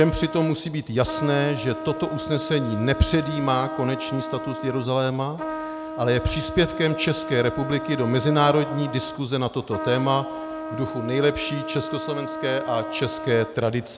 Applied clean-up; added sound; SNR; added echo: none; Trumpet; 8 dB; none.